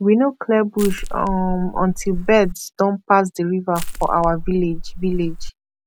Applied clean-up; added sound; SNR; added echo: none; Crushing; 6 dB; none.